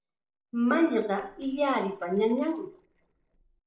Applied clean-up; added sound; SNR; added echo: neural separator model SepFormer DNS4.